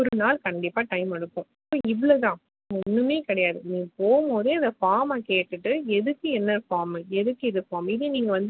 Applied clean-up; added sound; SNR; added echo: none; none; none; none.